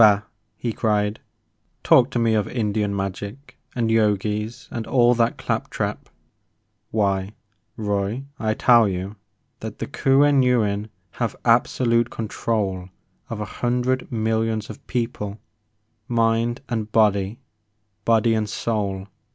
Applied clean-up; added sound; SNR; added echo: none; none; none; none.